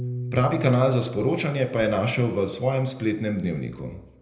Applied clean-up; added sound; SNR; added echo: none; Piano; 13 dB; reverberation time 0.8 s.